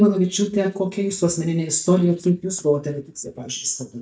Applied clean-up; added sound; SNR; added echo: neural mask model DeepFilterNet 3.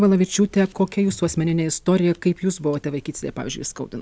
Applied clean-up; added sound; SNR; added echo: none; none; none; none.